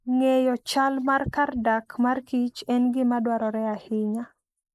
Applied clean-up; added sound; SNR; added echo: neural mask model Resemble Enhance denoiser.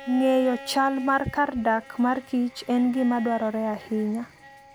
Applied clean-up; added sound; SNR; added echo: none; Bowed string instrument; 19 dB; none.